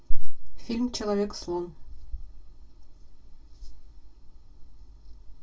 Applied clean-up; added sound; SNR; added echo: none; none; none; reverberation time 0.1 s.